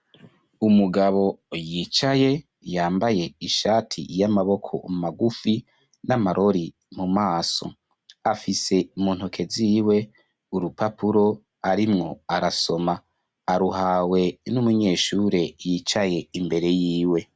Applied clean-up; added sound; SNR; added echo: none; none; none; none.